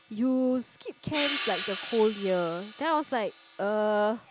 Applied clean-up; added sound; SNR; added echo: none; Hi-hat; 8 dB; none.